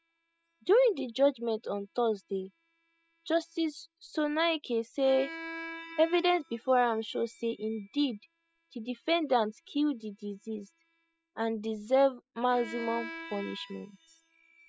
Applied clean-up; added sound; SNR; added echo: classical method spectral subtraction.